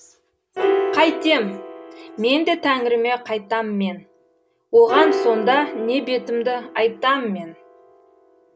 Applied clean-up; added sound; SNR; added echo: none; Piano; 7 dB; none.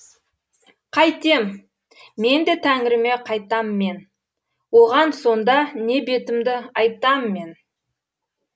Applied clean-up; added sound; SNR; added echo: none; none; none; none.